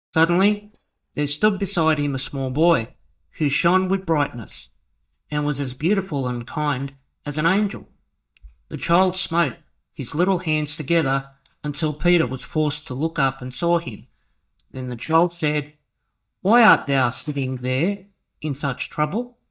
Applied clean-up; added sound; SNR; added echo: neural mask model DeepFilterNet 3.